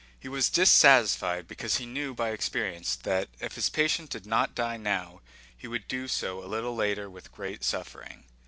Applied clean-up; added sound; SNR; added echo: none; none; none; none.